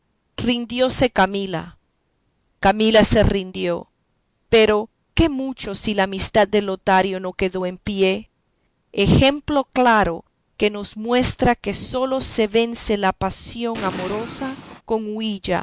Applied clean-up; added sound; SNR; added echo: none; Explosion; 12 dB; none.